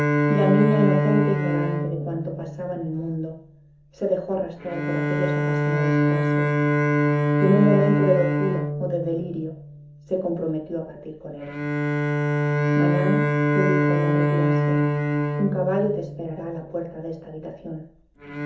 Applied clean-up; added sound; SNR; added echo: none; Bowed string instrument; -3 dB; reverberation time 0.6 s.